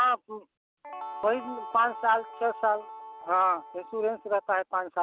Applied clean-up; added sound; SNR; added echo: none; Guitar; 14 dB; none.